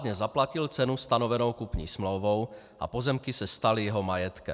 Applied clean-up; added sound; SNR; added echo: none; none; none; none.